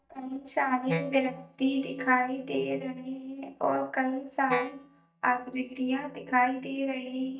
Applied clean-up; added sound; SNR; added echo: neural mask model DeepFilterNet 3.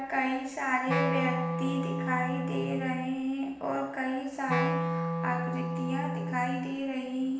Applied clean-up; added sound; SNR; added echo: none; Wind instrument, woodwind instrument; 1 dB; reverberation time 0.9 s.